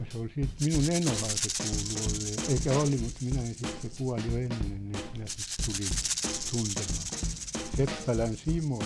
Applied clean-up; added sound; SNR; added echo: none; Snare drum / Drum kit + Rattle (instrument); 2 dB; none.